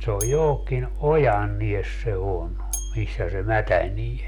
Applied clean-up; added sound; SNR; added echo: none; Bell; 16 dB; none.